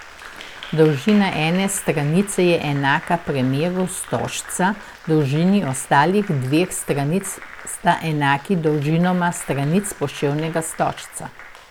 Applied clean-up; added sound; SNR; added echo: none; Applause; 18 dB; none.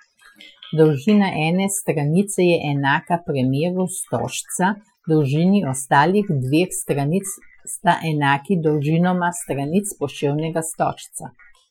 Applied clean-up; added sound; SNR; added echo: classical method Wiener filter.